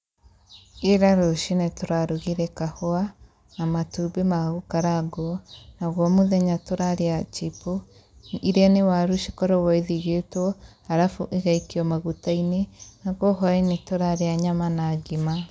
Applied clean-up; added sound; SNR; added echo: none; none; none; none.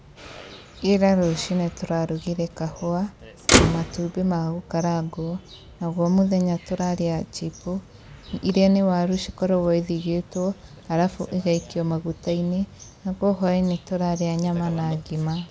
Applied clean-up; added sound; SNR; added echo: none; Motor vehicle (road); 9 dB; none.